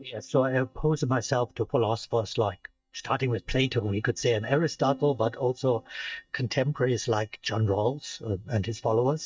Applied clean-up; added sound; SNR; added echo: neural mask model DeepFilterNet 3.